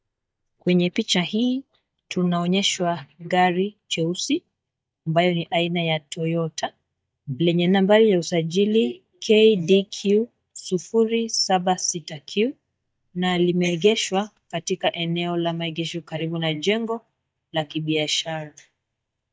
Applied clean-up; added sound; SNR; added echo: neural mask model DeepFilterNet 3.